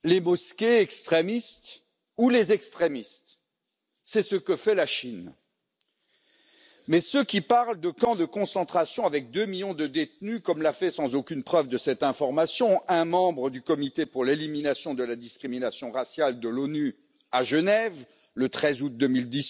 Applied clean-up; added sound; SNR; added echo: none; none; none; none.